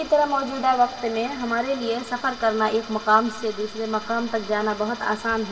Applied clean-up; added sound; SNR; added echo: none; Tools; 19 dB; reverberation time 2.1 s.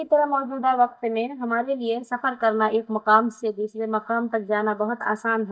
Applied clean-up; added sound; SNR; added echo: neural mask model DeepFilterNet 3.